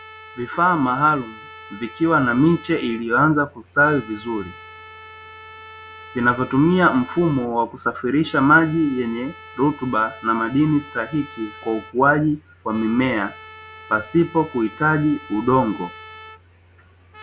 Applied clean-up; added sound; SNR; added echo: none; Trumpet; 20 dB; none.